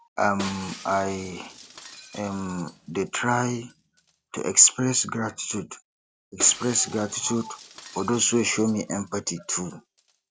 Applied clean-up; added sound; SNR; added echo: none; Shatter; 18 dB; none.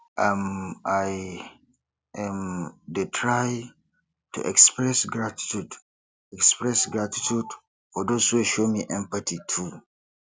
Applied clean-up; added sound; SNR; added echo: none; none; none; none.